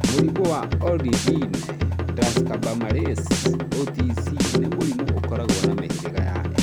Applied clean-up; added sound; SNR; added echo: none; Drum kit; -5 dB; none.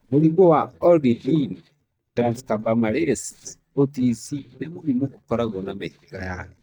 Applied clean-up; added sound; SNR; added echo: neural mask model DeepFilterNet 3.